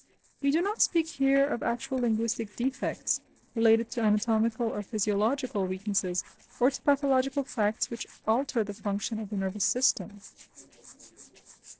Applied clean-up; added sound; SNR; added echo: neural separator model SepFormer DNS4.